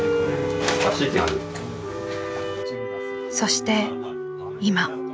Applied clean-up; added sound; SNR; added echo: none; none; none; none.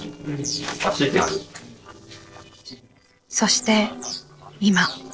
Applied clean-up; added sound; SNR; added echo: neural separator model SepFormer DNS4.